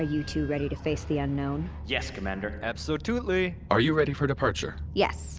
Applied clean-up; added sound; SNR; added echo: none; none; none; none.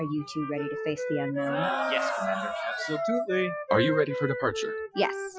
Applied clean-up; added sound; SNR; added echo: classical method Wiener filter.